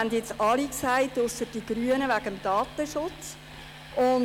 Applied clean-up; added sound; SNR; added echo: none; Train; 20 dB; none.